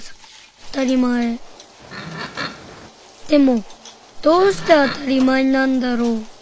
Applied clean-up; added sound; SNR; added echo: none; Livestock, farm animals, working animals; 12 dB; none.